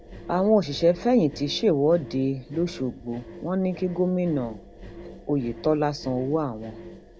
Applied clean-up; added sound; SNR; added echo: none; Engine; 17 dB; none.